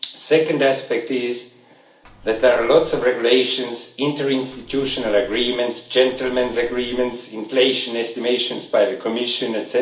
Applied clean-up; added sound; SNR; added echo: none; Coin (dropping); 20 dB; reverberation time 0.4 s.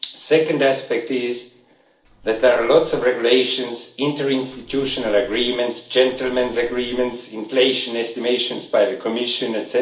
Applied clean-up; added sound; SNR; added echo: neural separator model SepFormer DNS4.